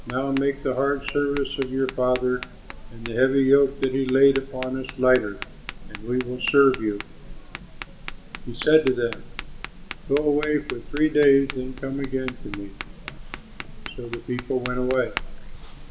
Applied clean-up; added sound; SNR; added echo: none; Tap; 11 dB; reverberation time 0.6 s.